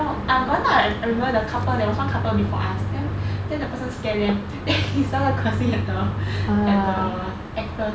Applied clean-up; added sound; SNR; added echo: none; Bowed string instrument; 4 dB; none.